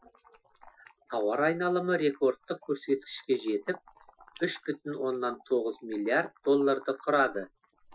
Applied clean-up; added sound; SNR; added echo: classical method Wiener filter.